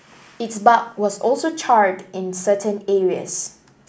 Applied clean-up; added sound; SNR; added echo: none; none; none; none.